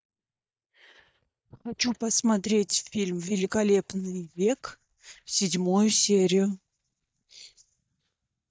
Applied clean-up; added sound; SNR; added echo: neural mask model DeepFilterNet 3.